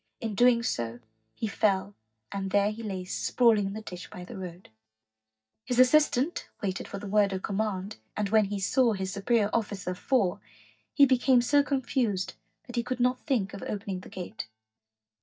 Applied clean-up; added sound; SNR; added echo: neural mask model DeepFilterNet 3.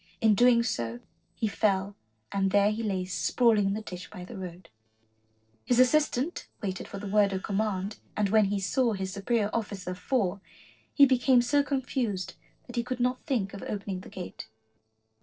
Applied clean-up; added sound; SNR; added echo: neural separator model SepFormer DNS4.